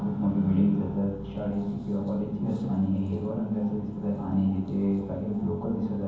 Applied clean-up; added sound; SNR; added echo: none; none; none; reverberation time 1.2 s.